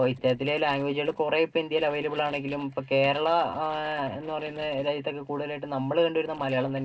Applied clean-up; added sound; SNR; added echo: neural separator model SepFormer DNS4.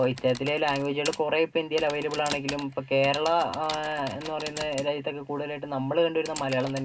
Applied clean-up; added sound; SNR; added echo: none; Typing; 14 dB; reverberation time 0.2 s.